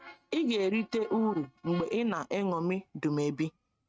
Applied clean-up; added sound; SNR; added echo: neural mask model RNNoise.